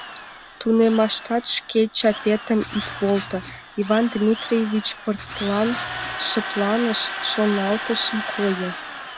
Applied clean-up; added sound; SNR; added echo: none; Drill + Writing; 9 dB; none.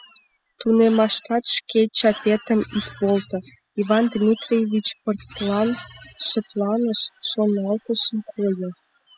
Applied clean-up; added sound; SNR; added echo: classical method spectral subtraction.